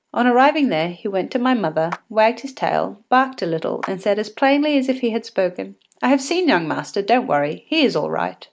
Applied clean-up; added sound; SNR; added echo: none; Clapping; 19 dB; none.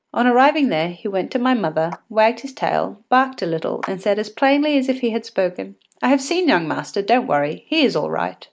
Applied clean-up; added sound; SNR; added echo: neural mask model Resemble Enhance denoiser.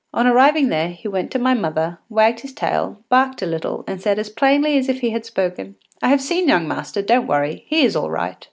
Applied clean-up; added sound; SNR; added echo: none; none; none; none.